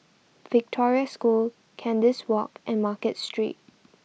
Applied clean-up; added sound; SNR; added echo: none; none; none; none.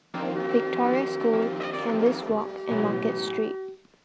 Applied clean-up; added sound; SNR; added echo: none; Wind instrument, woodwind instrument + Brass instrument; 3 dB; none.